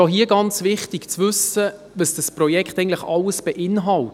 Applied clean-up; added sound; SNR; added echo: none; none; none; none.